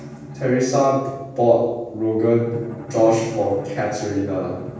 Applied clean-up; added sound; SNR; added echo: none; Bowed string instrument; 16 dB; reverberation time 1.2 s.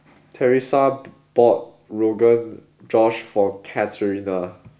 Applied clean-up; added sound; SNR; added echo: none; none; none; none.